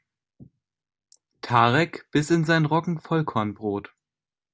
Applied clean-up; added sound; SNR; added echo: none; none; none; none.